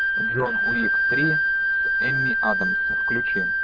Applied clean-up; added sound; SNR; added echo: neural diffusion model UNIVERSE++.